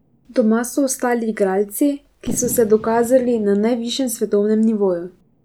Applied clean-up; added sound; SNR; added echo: none; Fireworks; 19 dB; none.